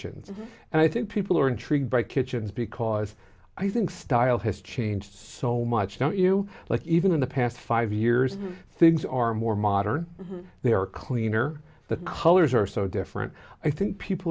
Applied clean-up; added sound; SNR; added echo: none; none; none; none.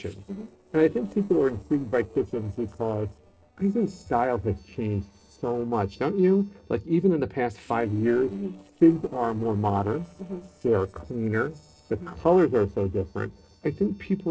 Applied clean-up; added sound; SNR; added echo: neural separator model SepFormer DNS4.